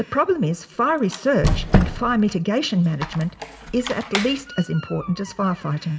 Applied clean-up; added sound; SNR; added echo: none; Squeak; 5 dB; reverberation time 0.7 s.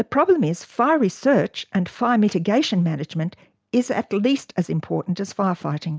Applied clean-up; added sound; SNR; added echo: none; none; none; none.